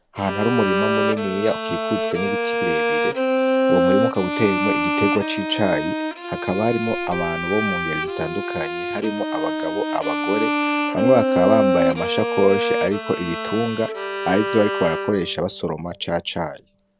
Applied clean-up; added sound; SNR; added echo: none; Bowed string instrument; 0 dB; none.